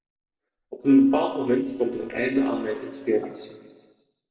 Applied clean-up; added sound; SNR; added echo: neural separator model SepFormer DNS4.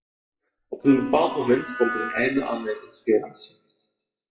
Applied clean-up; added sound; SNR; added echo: classical method WPE with log-MMSE.